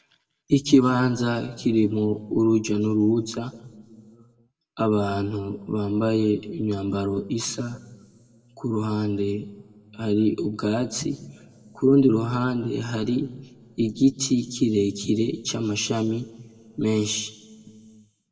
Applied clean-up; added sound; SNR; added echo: none; none; none; reverberation time 1.0 s.